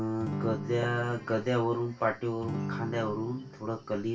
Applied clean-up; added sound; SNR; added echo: none; Acoustic guitar / Strum; 7 dB; reverberation time 0.2 s.